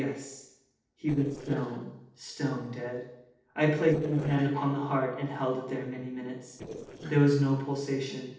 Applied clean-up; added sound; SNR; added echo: neural separator model SepFormer DNS4.